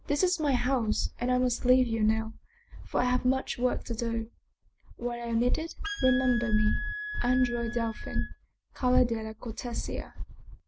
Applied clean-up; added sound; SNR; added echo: none; Wind instrument, woodwind instrument; 10 dB; none.